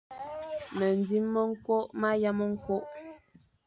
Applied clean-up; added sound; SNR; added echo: none; none; none; none.